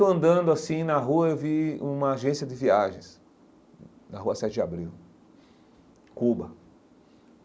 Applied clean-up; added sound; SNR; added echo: none; none; none; none.